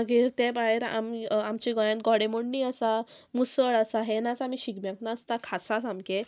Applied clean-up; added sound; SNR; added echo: none; none; none; none.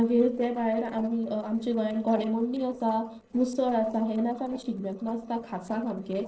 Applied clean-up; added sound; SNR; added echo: neural separator model SepFormer DNS4.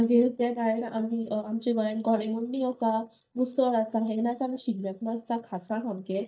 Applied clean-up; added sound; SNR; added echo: neural mask model DeepFilterNet 3.